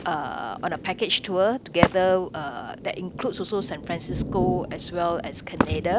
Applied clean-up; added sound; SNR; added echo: none; Wood + Thunder; 4 dB; none.